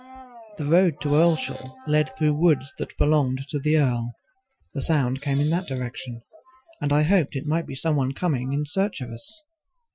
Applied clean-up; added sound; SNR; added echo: classical method Wiener filter.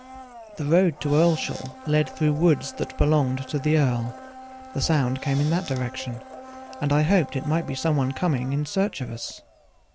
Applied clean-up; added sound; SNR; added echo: none; Squeak / Cupboard open or close + Domestic sounds, home sounds; 16 dB; none.